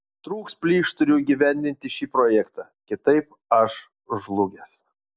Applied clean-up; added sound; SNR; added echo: none; none; none; none.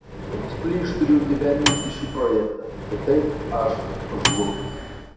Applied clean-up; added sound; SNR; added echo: none; Microwave oven; 4 dB; reverberation time 0.9 s.